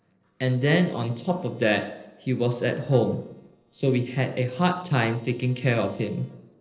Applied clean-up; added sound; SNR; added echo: neural separator model SepFormer DNS4.